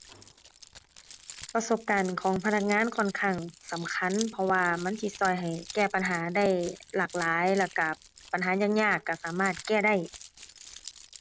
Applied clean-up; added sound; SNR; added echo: none; Keys jangling; 18 dB; none.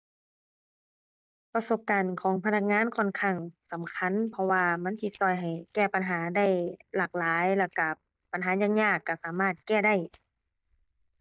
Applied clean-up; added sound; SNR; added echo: neural mask model DeepFilterNet 3.